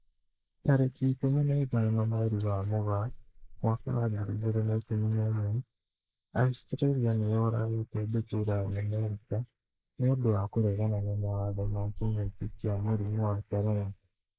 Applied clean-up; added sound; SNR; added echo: neural mask model Resemble Enhance denoiser.